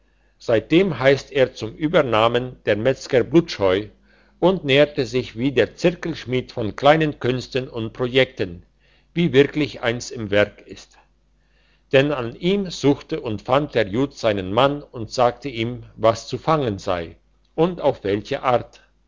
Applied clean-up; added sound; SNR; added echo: none; none; none; none.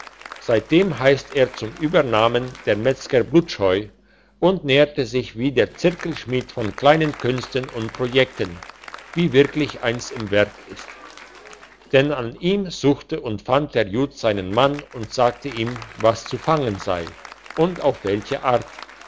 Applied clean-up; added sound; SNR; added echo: none; Applause; 20 dB; none.